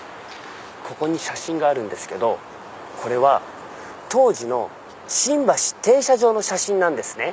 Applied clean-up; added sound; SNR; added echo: none; none; none; none.